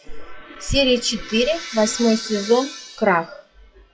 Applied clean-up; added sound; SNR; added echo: classical method WPE with log-MMSE.